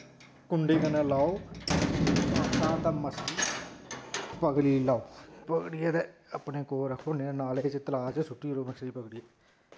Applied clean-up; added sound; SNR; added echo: none; none; none; none.